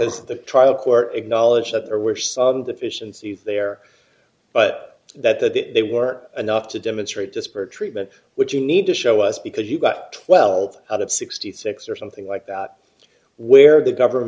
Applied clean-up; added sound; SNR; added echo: none; none; none; none.